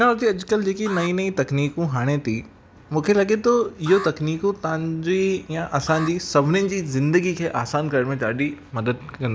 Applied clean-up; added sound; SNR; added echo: none; Alarm; 18 dB; none.